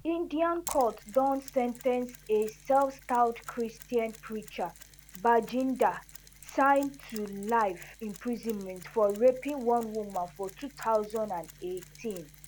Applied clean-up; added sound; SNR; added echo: none; Mechanisms; 20 dB; none.